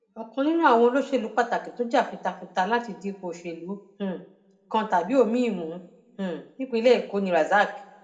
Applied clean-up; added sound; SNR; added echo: none; none; none; reverberation time 0.6 s.